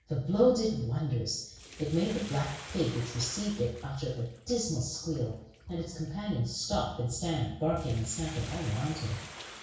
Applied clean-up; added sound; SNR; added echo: none; Bathtub (filling or washing); 17 dB; reverberation time 0.6 s.